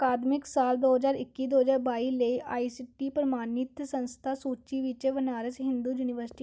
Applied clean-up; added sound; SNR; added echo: none; none; none; none.